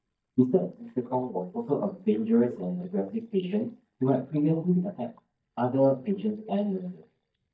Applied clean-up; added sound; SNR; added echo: neural mask model DeepFilterNet 3.